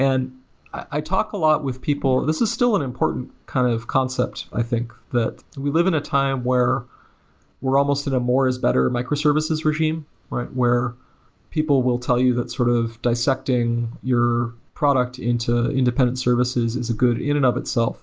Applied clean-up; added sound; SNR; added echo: none; Gurgling / Liquid; 19 dB; none.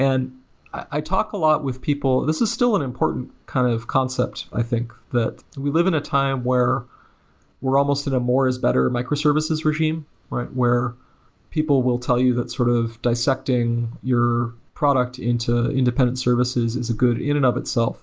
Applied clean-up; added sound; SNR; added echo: none; none; none; none.